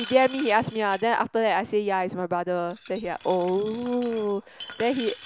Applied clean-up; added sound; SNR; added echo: none; Glass; 19 dB; none.